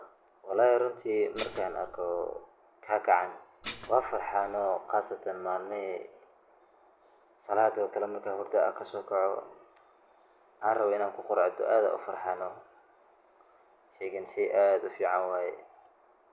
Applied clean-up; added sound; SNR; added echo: none; Dishes, pots, and pans; 13 dB; none.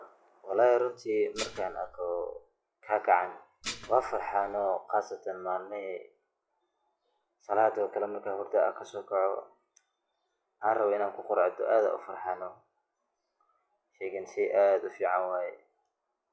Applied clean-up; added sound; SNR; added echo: classical method log-MMSE.